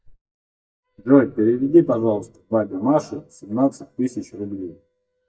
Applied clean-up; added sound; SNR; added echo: neural mask model DeepFilterNet 3.